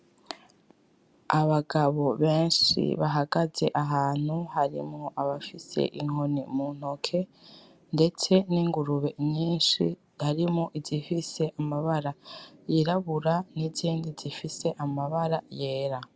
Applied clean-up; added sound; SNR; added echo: none; none; none; none.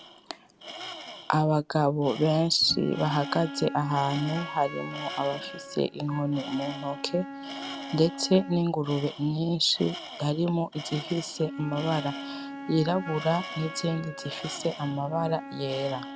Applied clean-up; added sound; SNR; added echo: none; Tools + Wind instrument, woodwind instrument; 11 dB; none.